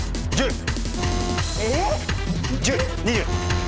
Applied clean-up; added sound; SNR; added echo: none; none; none; none.